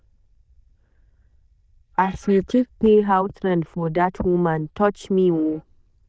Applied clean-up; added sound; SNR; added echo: neural diffusion model UNIVERSE++.